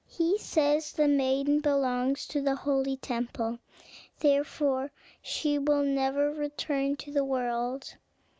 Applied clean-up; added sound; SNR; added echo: none; none; none; none.